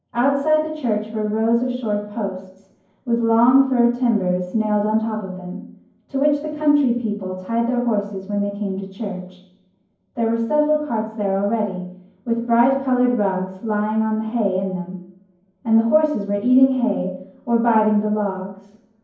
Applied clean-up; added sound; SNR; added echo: none; none; none; reverberation time 0.9 s.